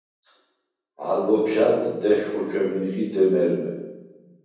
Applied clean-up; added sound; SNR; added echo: none; none; none; reverberation time 1.1 s.